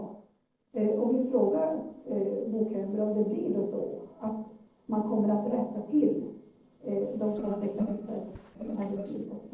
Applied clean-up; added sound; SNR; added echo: neural separator model SepFormer DNS4.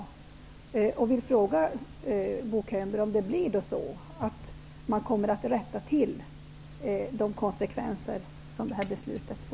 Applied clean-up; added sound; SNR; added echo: none; none; none; none.